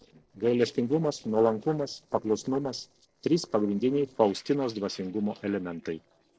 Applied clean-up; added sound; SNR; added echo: neural separator model SepFormer DNS4.